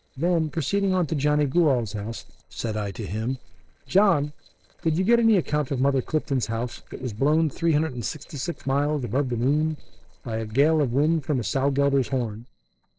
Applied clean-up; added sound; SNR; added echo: neural separator model SepFormer DNS4.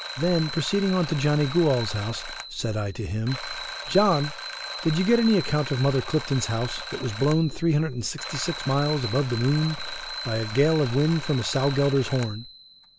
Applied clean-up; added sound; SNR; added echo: none; Alarm; 11 dB; none.